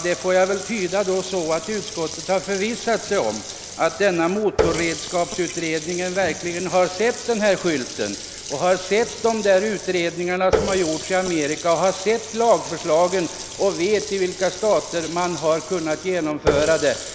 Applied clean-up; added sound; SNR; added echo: none; Water tap, faucet; 9 dB; none.